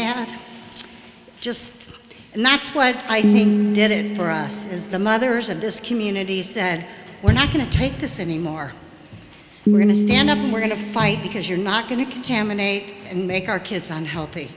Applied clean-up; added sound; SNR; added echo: none; Piano; 0 dB; none.